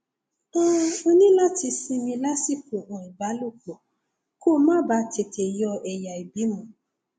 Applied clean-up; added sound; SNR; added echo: none; none; none; none.